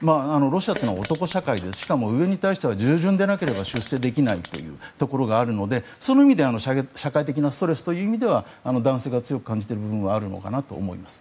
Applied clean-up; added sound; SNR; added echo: none; Fart; 15 dB; none.